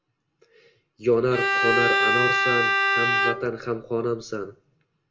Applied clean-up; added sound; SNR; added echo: none; Bowed string instrument; -5 dB; reverberation time 0.3 s.